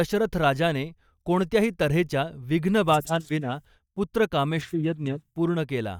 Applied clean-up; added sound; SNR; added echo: neural mask model DeepFilterNet 3.